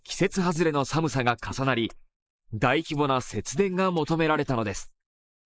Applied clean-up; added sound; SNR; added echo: neural mask model Resemble Enhance denoiser.